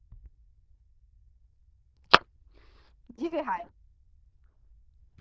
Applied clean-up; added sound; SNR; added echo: neural diffusion model UNIVERSE++.